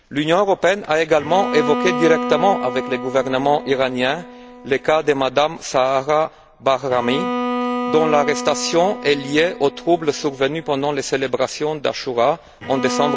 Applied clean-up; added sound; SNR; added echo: none; Bowed string instrument; 9 dB; none.